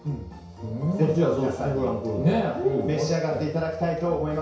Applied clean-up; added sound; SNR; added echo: none; Wind; 17 dB; reverberation time 0.6 s.